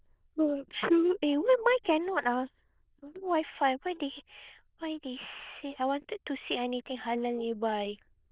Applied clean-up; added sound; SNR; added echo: neural diffusion model UNIVERSE++.